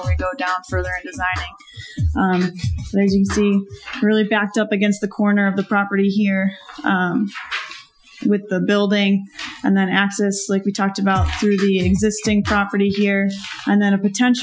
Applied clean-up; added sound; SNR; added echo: classical method Wiener filter.